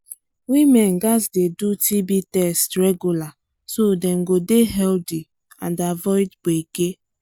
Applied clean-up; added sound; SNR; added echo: none; none; none; none.